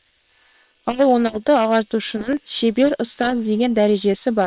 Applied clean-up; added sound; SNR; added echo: neural separator model SepFormer WHAM!.